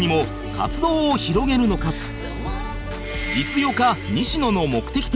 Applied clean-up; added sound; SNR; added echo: none; Wind instrument, woodwind instrument; 15 dB; none.